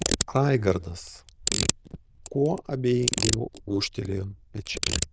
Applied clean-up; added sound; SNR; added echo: neural diffusion model UNIVERSE++.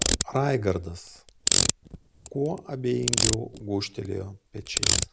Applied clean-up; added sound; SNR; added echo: none; Ratchet, pawl; -2 dB; none.